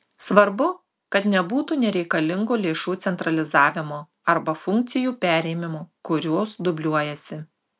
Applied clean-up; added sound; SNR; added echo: none; none; none; none.